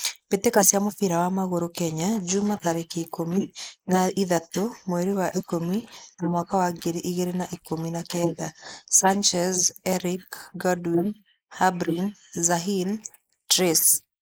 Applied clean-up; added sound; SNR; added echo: neural mask model Resemble Enhance denoiser.